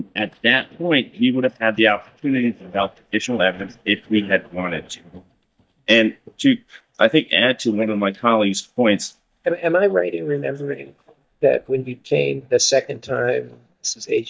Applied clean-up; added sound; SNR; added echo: neural mask model DeepFilterNet 3.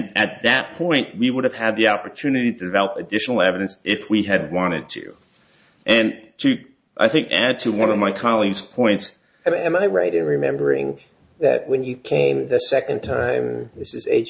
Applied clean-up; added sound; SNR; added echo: none; none; none; none.